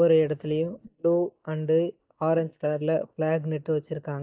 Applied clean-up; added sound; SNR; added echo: neural mask model DeepFilterNet 3.